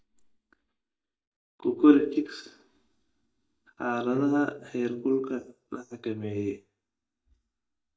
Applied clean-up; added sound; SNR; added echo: neural mask model DeepFilterNet 3.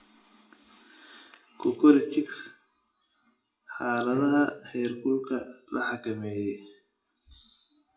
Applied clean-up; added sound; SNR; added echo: classical method WPE with log-MMSE.